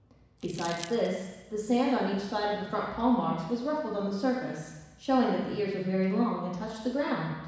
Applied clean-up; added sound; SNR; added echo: none; Crumpling, crinkling; 16 dB; reverberation time 1.1 s.